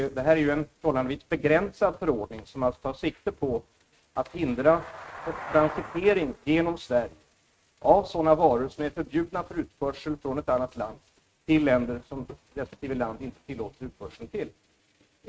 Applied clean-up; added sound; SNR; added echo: neural mask model RNNoise.